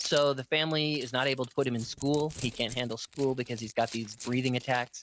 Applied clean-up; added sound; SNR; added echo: neural mask model RNNoise.